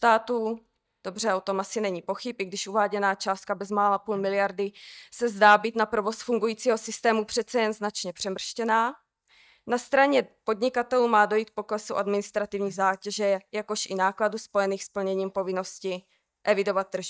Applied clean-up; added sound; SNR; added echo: neural mask model DeepFilterNet 3.